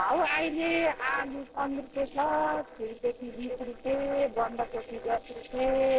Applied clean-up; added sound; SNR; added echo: neural separator model SepFormer DNS4.